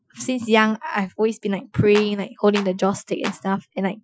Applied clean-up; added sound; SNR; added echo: classical method Wiener filter.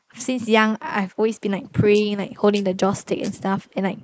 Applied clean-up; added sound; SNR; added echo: neural mask model Resemble Enhance denoiser.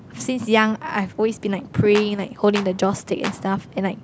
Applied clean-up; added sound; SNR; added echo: none; Clapping; 13 dB; none.